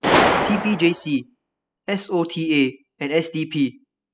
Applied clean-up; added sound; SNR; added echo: classical method spectral subtraction.